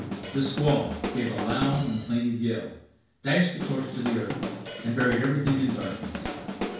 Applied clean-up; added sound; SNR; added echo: none; Drum kit; 7 dB; reverberation time 0.5 s.